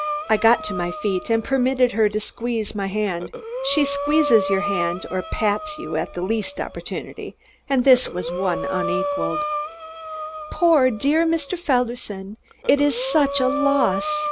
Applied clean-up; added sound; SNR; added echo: none; Breathing; 7 dB; none.